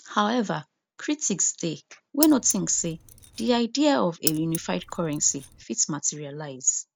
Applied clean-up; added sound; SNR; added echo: none; Keys jangling; 8 dB; none.